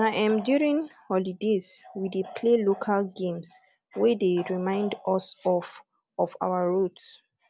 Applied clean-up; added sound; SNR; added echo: none; none; none; none.